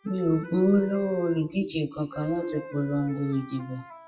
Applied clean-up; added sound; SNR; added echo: classical method WPE with log-MMSE.